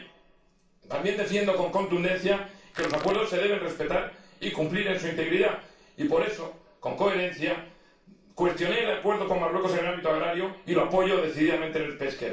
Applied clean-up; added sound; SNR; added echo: none; Crushing; 14 dB; reverberation time 0.4 s.